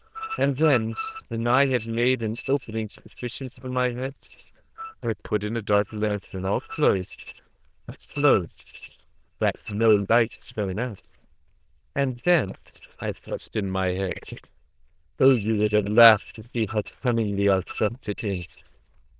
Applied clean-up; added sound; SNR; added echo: neural diffusion model UNIVERSE++.